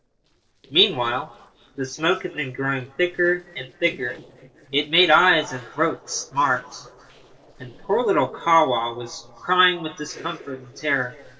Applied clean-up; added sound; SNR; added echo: neural separator model SepFormer DNS4.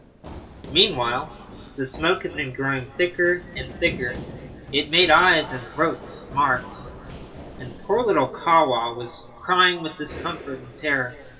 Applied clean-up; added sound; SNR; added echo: none; Run; 16 dB; reverberation time 2.4 s.